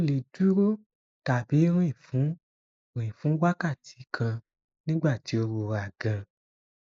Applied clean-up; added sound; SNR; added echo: neural mask model Resemble Enhance denoiser.